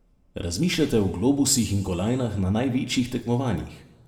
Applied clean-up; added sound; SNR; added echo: none; none; none; reverberation time 1.0 s.